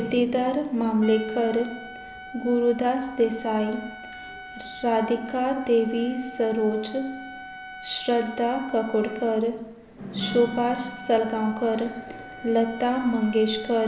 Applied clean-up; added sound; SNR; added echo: none; Trumpet; 16 dB; none.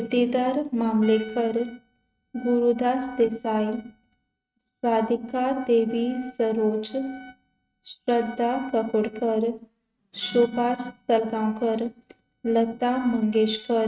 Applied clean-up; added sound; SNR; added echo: neural mask model RNNoise.